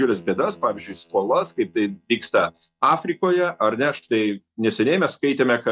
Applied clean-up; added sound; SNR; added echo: neural mask model DeepFilterNet 3.